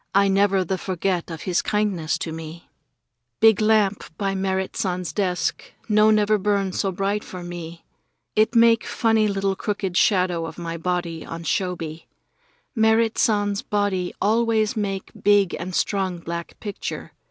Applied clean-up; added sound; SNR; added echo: none; none; none; none.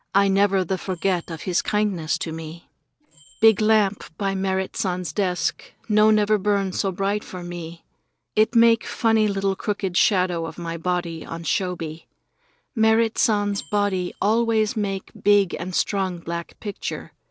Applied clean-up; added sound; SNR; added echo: neural separator model SepFormer DNS4.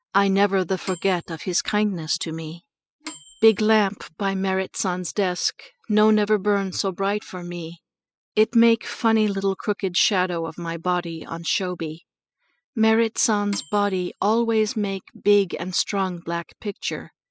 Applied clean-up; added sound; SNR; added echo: classical method spectral subtraction.